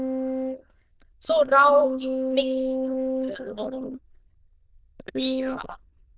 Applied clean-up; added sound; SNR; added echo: neural diffusion model UNIVERSE++.